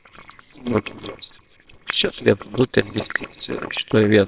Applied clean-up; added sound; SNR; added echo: neural separator model SepFormer WHAMR!.